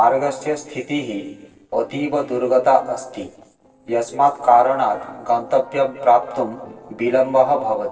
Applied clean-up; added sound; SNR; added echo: neural separator model SepFormer DNS4.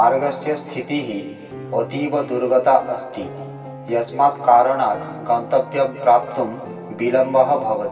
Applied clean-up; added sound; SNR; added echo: none; Piano; 17 dB; reverberation time 2.4 s.